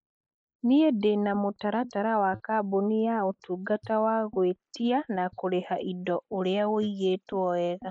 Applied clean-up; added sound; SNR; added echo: neural mask model Resemble Enhance denoiser.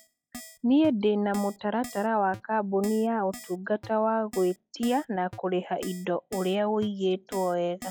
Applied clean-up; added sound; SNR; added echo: classical method log-MMSE.